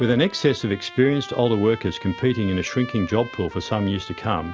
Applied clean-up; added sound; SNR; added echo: none; Trumpet; 17 dB; none.